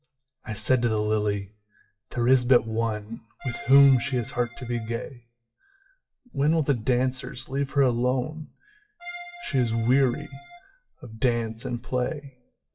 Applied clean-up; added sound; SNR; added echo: classical method WPE with log-MMSE.